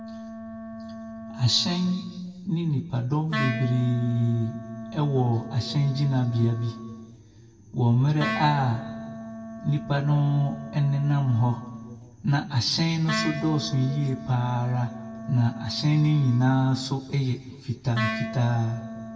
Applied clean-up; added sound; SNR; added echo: none; Wind instrument, woodwind instrument; 11 dB; reverberation time 1.3 s.